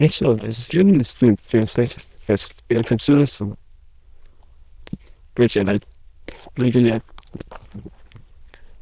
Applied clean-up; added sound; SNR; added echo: neural diffusion model UNIVERSE++.